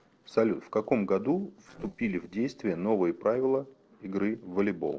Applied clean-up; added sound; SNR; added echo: neural separator model SepFormer DNS4.